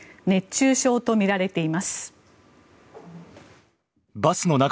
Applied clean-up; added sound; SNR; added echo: none; none; none; none.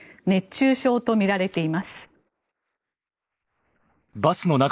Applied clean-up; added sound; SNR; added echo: neural mask model Resemble Enhance denoiser.